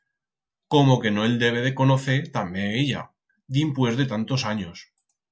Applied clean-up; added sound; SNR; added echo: none; none; none; none.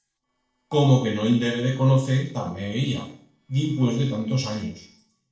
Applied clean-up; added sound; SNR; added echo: neural separator model SepFormer DNS4.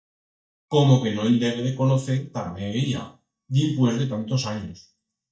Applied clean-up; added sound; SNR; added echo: neural mask model DeepFilterNet 3.